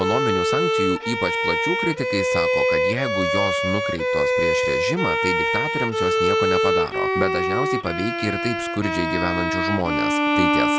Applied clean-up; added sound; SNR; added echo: none; Bowed string instrument; -5 dB; none.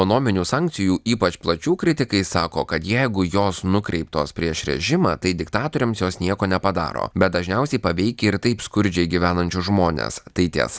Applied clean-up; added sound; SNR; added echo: none; none; none; none.